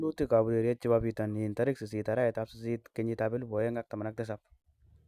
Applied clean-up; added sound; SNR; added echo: none; none; none; none.